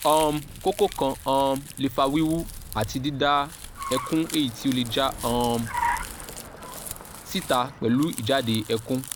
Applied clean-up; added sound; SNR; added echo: none; Crumpling, crinkling + Car; 10 dB; none.